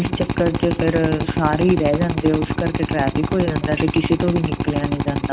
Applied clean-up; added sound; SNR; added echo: none; Drill; 2 dB; none.